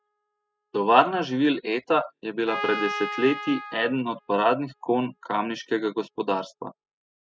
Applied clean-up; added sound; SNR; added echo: classical method spectral subtraction.